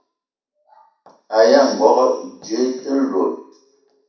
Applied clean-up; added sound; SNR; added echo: none; none; none; reverberation time 0.7 s.